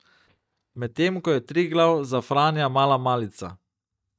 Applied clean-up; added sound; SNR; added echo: neural mask model DeepFilterNet 3.